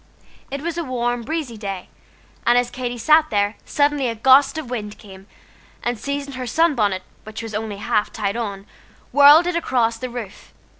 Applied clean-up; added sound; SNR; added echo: none; none; none; none.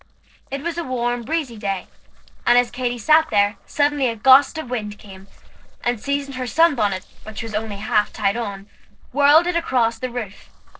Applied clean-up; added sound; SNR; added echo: neural separator model SepFormer DNS4.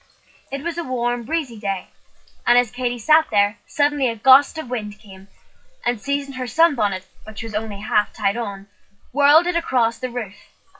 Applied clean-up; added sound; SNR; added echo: classical method WPE with log-MMSE.